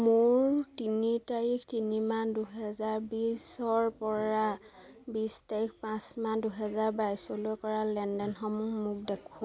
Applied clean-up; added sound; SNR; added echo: none; none; none; none.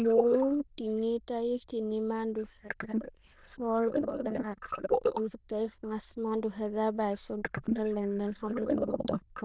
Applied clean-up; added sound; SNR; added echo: neural diffusion model UNIVERSE++.